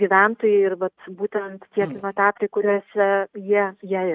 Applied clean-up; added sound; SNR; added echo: neural mask model RNNoise.